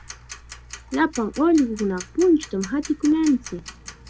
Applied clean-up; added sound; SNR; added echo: none; Tick-tock; 17 dB; none.